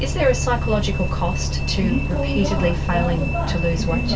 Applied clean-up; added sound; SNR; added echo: none; Bus; -2 dB; reverberation time 0.2 s.